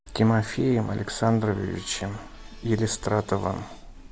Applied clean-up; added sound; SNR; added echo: none; none; none; none.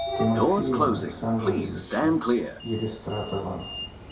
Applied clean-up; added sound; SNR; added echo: none; Sliding door; -3 dB; reverberation time 0.6 s.